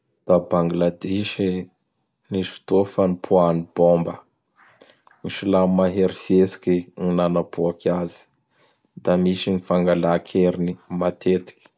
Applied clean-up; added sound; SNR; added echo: none; none; none; none.